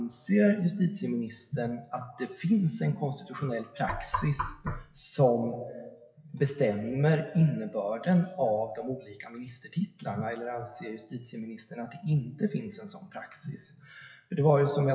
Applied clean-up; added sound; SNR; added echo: classical method WPE with log-MMSE.